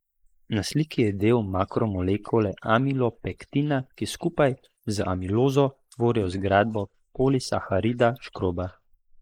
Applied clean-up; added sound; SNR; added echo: neural mask model Resemble Enhance denoiser.